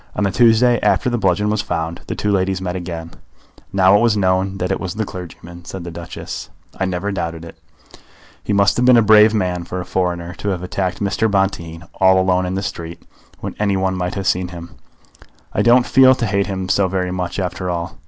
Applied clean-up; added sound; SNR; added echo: none; none; none; none.